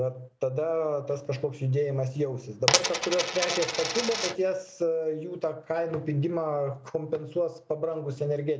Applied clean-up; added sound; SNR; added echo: none; Coin (dropping); -1 dB; none.